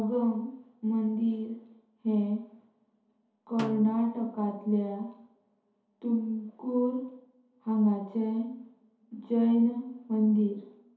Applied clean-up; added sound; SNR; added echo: none; Snare drum; 16 dB; reverberation time 2.2 s.